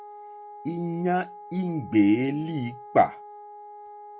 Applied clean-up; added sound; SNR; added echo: none; Wind instrument, woodwind instrument; 16 dB; none.